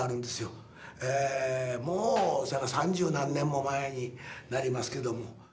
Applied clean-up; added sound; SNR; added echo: none; Clapping; 14 dB; none.